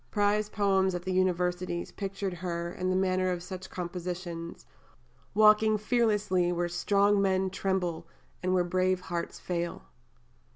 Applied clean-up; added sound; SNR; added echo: none; none; none; none.